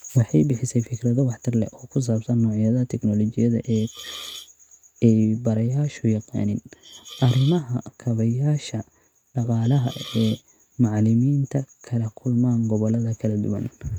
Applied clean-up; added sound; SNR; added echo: neural mask model RNNoise.